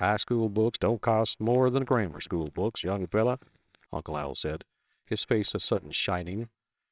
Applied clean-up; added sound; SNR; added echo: neural separator model SepFormer WHAMR!.